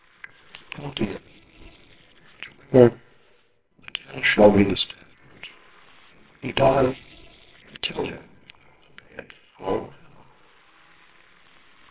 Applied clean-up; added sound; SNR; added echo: neural separator model SepFormer WHAMR!.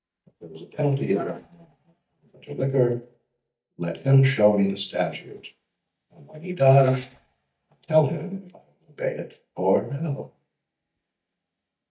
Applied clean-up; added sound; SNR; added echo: neural mask model DeepFilterNet 3.